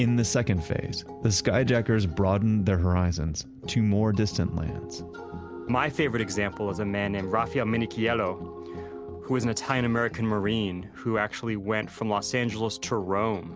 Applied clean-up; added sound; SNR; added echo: none; none; none; none.